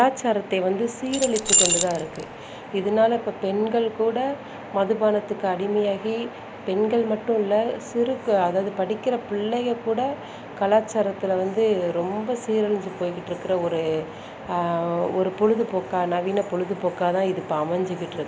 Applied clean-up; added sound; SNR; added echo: none; Keys jangling; -1 dB; none.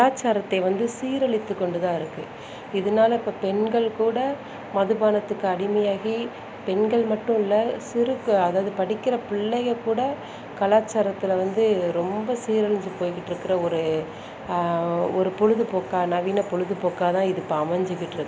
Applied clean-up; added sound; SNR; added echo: none; none; none; none.